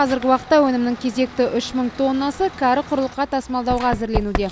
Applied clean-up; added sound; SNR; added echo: none; Run; 12 dB; none.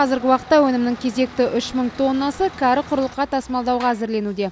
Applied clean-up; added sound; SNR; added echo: none; none; none; none.